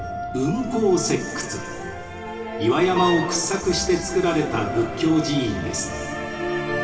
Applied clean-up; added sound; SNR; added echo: none; Wind instrument, woodwind instrument; 7 dB; reverberation time 2.5 s.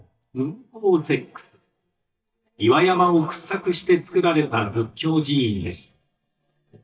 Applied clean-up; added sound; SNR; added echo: neural mask model DeepFilterNet 3.